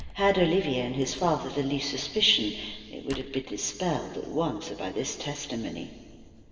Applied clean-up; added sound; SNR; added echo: none; Wood; 20 dB; reverberation time 2.8 s.